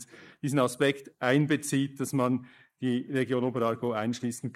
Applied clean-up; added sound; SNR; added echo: neural mask model Resemble Enhance denoiser.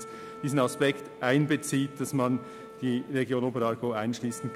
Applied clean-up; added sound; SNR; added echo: none; Wind instrument, woodwind instrument; 18 dB; none.